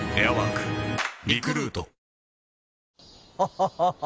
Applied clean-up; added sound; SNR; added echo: none; none; none; none.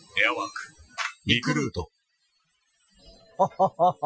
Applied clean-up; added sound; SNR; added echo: classical method Wiener filter.